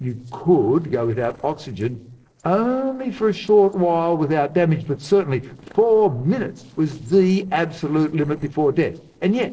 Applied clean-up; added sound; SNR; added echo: neural separator model SepFormer DNS4.